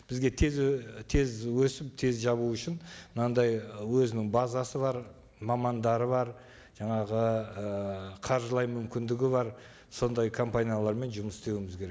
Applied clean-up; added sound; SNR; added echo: none; none; none; none.